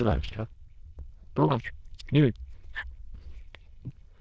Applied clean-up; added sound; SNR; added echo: neural diffusion model UNIVERSE++.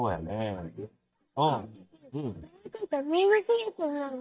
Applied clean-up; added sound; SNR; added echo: neural mask model DeepFilterNet 3.